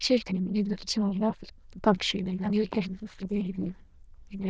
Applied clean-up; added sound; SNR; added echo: neural diffusion model UNIVERSE++.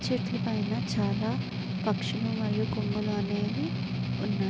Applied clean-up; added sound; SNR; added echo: none; Strum; -1 dB; none.